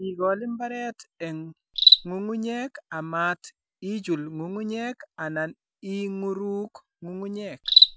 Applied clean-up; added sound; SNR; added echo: none; Cricket; -3 dB; none.